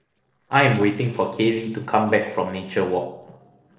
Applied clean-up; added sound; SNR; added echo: neural separator model SepFormer DNS4.